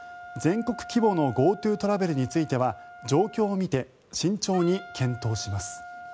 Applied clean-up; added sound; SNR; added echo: none; Wind instrument, woodwind instrument; 17 dB; none.